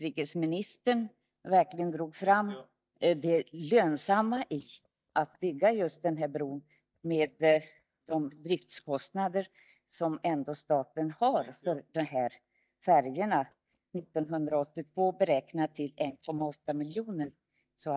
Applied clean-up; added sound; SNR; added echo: neural mask model DeepFilterNet 3.